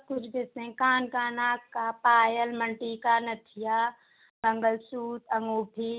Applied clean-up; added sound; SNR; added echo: none; none; none; none.